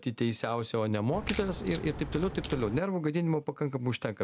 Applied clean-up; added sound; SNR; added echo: none; Crack; 5 dB; none.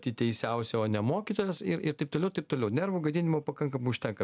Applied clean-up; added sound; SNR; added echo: none; none; none; none.